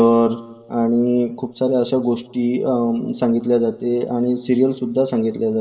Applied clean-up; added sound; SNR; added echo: none; none; none; reverberation time 1.9 s.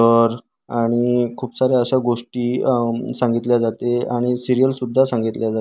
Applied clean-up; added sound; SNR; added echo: none; none; none; none.